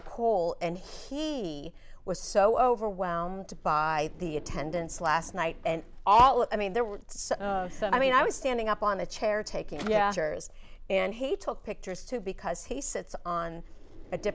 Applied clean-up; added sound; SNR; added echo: none; Drawer open or close; 15 dB; none.